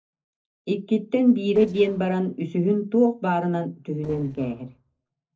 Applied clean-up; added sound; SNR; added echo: neural separator model SepFormer DNS4.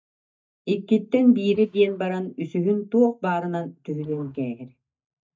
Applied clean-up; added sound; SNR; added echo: neural mask model DeepFilterNet 3.